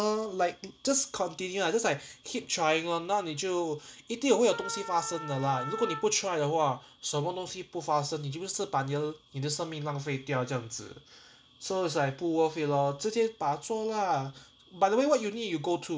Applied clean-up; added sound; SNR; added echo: none; Wind instrument, woodwind instrument; 9 dB; none.